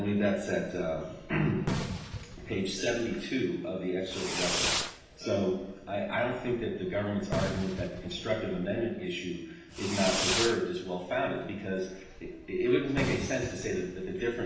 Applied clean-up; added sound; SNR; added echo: none; Fireworks; 6 dB; reverberation time 0.9 s.